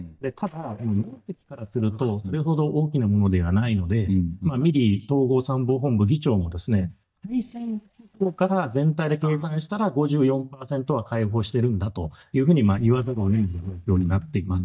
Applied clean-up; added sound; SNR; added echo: neural mask model DeepFilterNet 3.